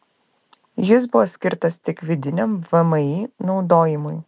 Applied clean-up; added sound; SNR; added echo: none; none; none; none.